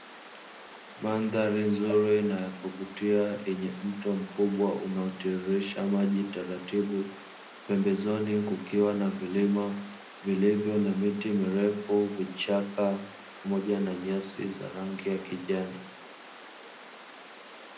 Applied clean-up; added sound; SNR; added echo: none; Water; 18 dB; reverberation time 0.5 s.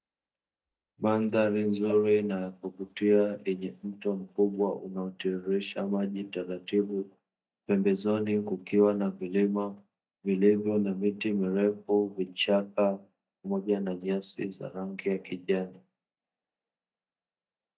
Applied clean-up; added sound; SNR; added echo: neural mask model DeepFilterNet 3.